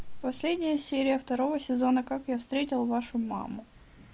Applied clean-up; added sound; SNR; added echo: none; none; none; none.